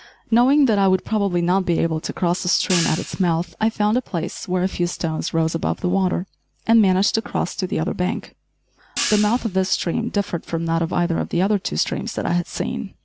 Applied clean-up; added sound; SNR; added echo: none; Hi-hat; 10 dB; none.